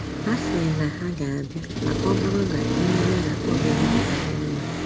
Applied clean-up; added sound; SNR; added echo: none; Accelerating, revving, vroom; -2 dB; none.